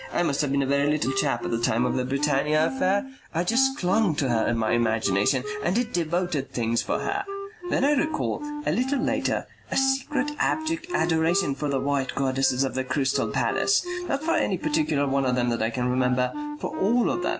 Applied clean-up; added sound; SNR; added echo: none; Wind instrument, woodwind instrument; 9 dB; none.